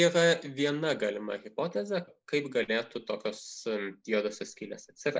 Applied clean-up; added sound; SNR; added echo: neural mask model Resemble Enhance denoiser.